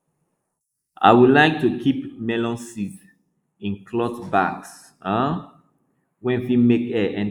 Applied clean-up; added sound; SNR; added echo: neural mask model Resemble Enhance denoiser.